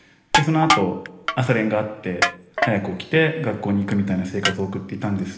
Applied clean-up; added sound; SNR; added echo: none; Crushing; 4 dB; reverberation time 1.1 s.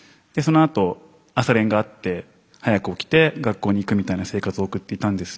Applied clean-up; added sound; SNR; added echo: none; none; none; none.